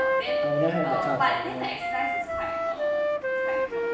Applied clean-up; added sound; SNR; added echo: none; Wind instrument, woodwind instrument; -3 dB; reverberation time 1.0 s.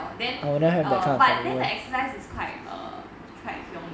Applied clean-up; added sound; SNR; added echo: none; none; none; none.